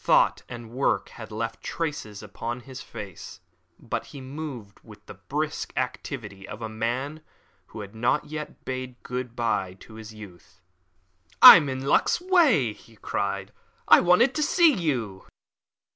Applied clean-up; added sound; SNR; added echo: none; none; none; none.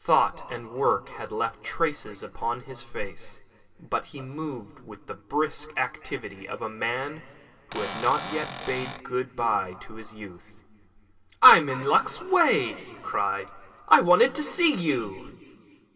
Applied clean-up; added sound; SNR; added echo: none; Cupboard open or close / Door; 7 dB; reverberation time 2.3 s.